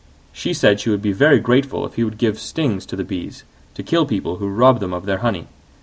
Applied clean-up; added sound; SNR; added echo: none; none; none; none.